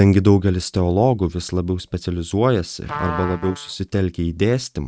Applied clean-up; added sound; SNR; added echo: neural mask model RNNoise.